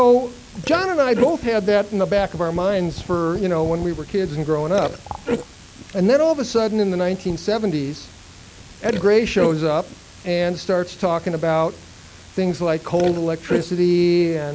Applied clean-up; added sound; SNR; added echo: none; Burping, eructation; 13 dB; none.